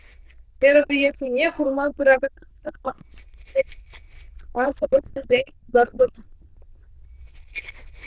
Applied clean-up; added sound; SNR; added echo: neural diffusion model UNIVERSE++.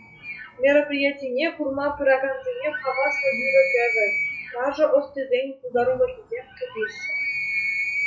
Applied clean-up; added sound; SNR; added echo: classical method log-MMSE.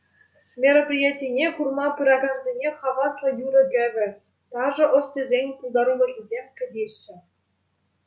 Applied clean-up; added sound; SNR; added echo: none; none; none; none.